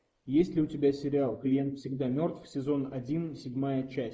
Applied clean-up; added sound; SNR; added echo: neural mask model Resemble Enhance denoiser.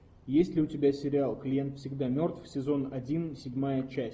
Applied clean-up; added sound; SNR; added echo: none; none; none; none.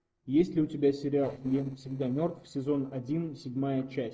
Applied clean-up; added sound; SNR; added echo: neural separator model SepFormer DNS4.